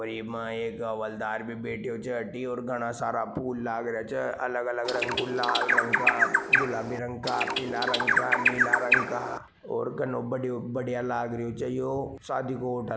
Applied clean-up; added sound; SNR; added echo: none; Bird; -5 dB; none.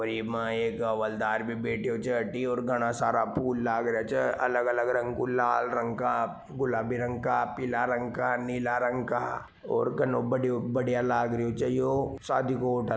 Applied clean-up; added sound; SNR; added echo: none; none; none; none.